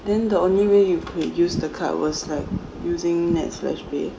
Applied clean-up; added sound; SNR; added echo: none; none; none; none.